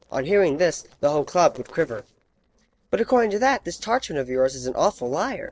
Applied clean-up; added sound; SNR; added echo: neural separator model SepFormer DNS4.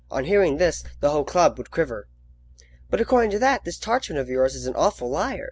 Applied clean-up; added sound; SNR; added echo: none; none; none; none.